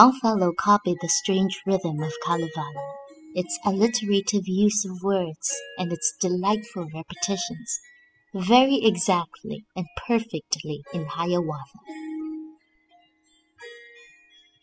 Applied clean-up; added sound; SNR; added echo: classical method spectral subtraction.